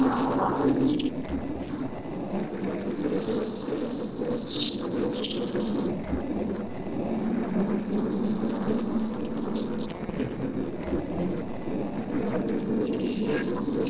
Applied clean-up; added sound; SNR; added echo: neural separator model SepFormer DNS4.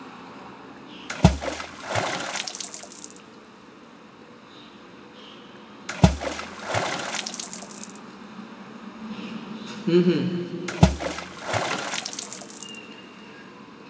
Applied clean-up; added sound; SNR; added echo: none; Water / Splash, splatter; -4 dB; reverberation time 2.8 s.